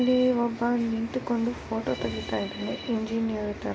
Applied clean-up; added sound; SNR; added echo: none; none; none; none.